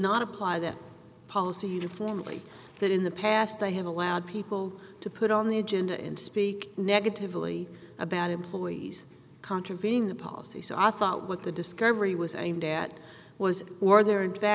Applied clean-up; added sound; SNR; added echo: none; none; none; none.